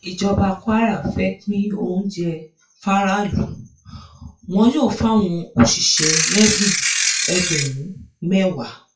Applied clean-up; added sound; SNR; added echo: classical method WPE with log-MMSE.